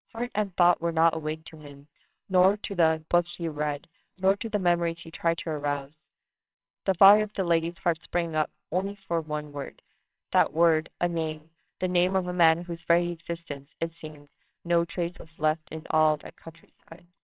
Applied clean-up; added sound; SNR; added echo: neural separator model SepFormer WHAMR!.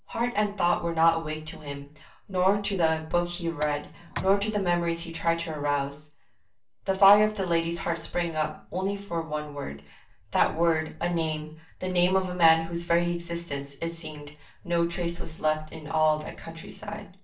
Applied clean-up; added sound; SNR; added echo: none; Tick; 13 dB; reverberation time 0.3 s.